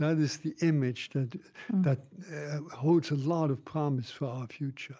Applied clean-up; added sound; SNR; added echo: none; none; none; none.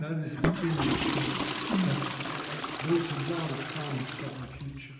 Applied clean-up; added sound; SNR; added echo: none; Toilet flush / Water; 0 dB; reverberation time 1.1 s.